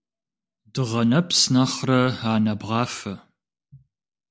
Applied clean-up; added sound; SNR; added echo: none; none; none; none.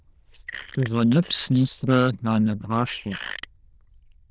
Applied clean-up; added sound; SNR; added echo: neural diffusion model UNIVERSE++.